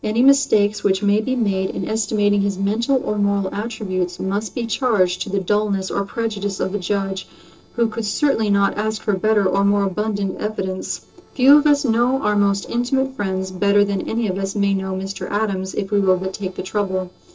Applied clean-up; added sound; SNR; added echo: neural separator model SepFormer DNS4.